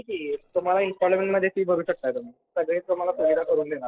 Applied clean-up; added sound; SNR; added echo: neural separator model SepFormer DNS4.